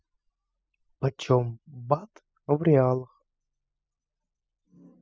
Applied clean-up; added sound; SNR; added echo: classical method spectral subtraction.